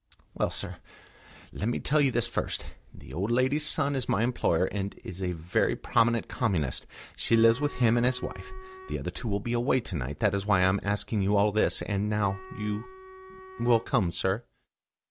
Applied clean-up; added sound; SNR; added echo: none; Wind instrument, woodwind instrument; 19 dB; none.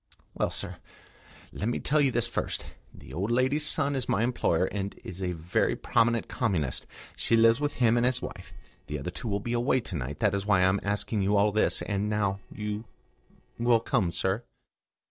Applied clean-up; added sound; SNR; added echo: neural separator model SepFormer DNS4.